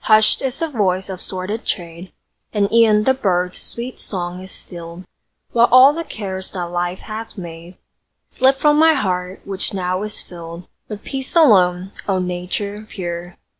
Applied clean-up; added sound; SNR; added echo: none; none; none; none.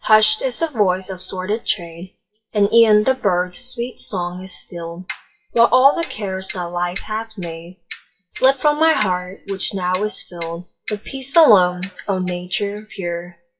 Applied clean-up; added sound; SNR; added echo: classical method WPE with log-MMSE.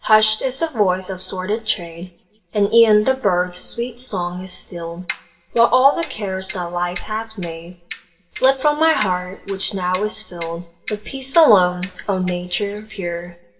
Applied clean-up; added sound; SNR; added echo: none; Clock; 17 dB; reverberation time 0.7 s.